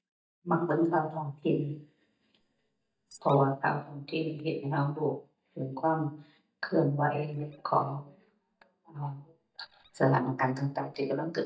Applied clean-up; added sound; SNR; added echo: neural mask model DeepFilterNet 3.